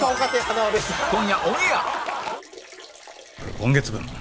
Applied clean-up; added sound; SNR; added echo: none; Liquid; 19 dB; none.